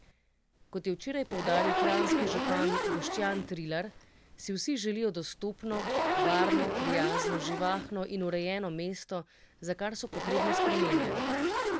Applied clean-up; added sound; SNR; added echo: none; Zipper (clothing); -1 dB; none.